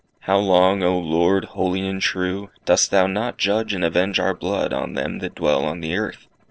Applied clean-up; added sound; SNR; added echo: neural separator model SepFormer DNS4.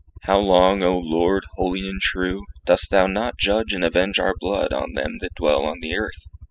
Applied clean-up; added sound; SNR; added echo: classical method spectral subtraction.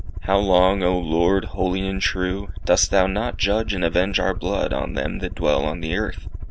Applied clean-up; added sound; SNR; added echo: none; Aircraft; 7 dB; none.